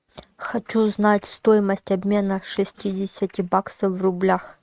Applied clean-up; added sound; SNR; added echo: neural mask model RNNoise.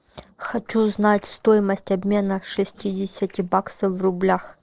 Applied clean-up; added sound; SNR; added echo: neural separator model SepFormer DNS4.